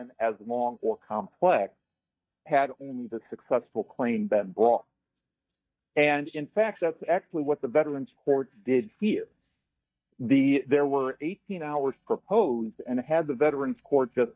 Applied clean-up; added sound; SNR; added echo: neural mask model DeepFilterNet 3.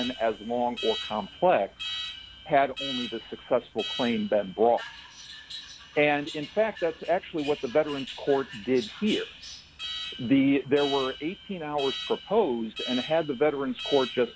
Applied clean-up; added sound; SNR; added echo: none; Alarm; 12 dB; none.